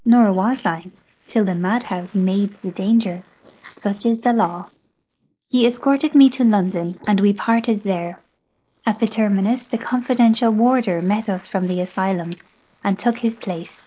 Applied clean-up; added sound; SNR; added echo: neural mask model Resemble Enhance denoiser.